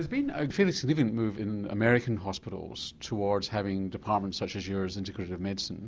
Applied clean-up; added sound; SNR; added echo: none; none; none; none.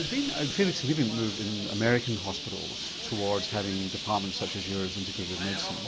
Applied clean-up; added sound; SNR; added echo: none; Bird; 5 dB; none.